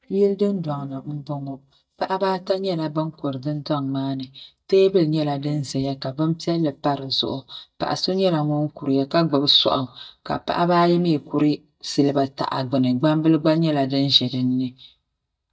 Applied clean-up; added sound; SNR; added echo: neural mask model DeepFilterNet 3.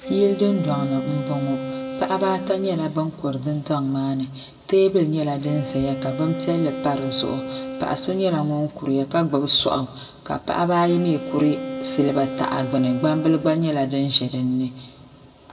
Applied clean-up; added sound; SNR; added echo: none; Wind instrument, woodwind instrument; 10 dB; reverberation time 1.0 s.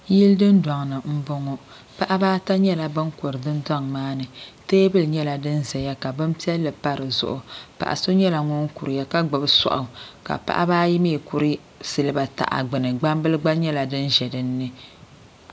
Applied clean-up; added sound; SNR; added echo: none; none; none; none.